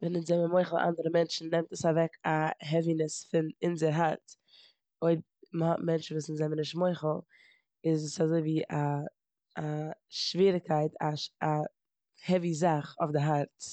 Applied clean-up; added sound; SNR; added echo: none; none; none; none.